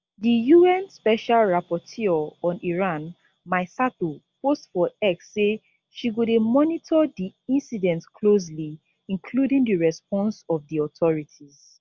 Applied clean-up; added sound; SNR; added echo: none; none; none; none.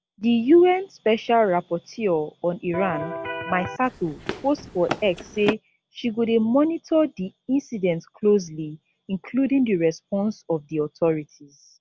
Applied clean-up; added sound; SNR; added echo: none; Electric guitar + Run; 8 dB; none.